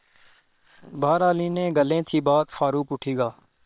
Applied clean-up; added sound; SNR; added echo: neural separator model SepFormer WHAM!.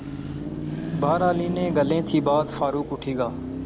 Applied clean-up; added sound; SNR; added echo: none; Car passing by / Traffic noise, roadway noise / Engine; 5 dB; none.